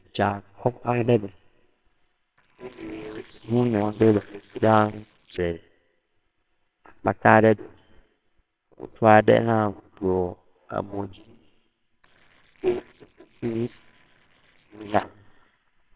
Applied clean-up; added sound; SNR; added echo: neural separator model SepFormer WHAMR!.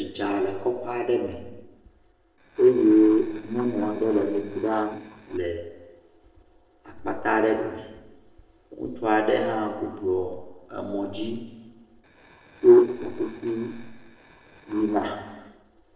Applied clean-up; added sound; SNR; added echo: neural separator model SepFormer DNS4.